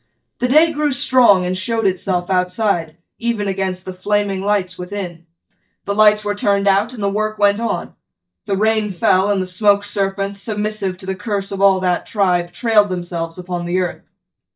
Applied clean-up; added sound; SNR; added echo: neural mask model DeepFilterNet 3.